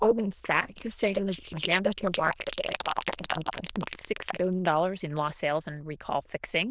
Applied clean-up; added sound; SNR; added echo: neural diffusion model UNIVERSE++.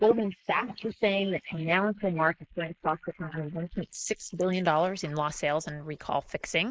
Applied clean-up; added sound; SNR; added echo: neural mask model Resemble Enhance denoiser.